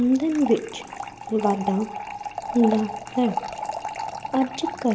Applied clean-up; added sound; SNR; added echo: none; Fill (with liquid) / Trickle, dribble; 8 dB; none.